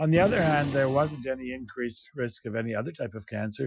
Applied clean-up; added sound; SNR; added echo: classical method Wiener filter.